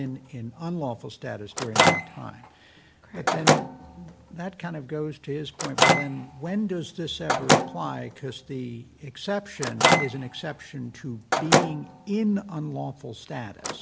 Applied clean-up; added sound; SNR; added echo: none; Microwave oven; -5 dB; none.